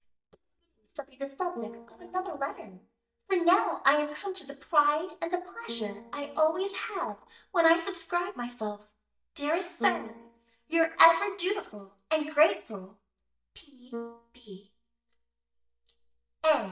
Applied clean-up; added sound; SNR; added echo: neural mask model DeepFilterNet 3.